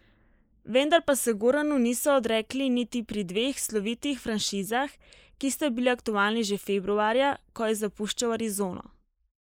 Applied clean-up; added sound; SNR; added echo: neural mask model Resemble Enhance denoiser.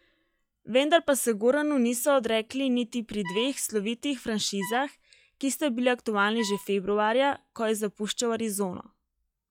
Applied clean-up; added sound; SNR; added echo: classical method log-MMSE.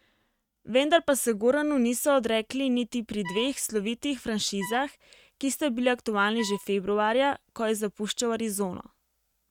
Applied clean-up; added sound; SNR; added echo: neural mask model RNNoise.